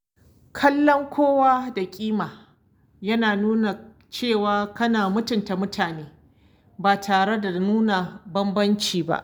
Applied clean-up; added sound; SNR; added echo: none; none; none; none.